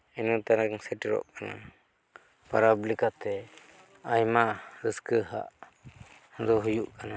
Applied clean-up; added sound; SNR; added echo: none; none; none; none.